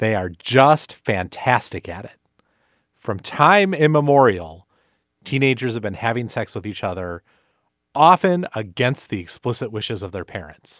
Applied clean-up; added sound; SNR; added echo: none; none; none; none.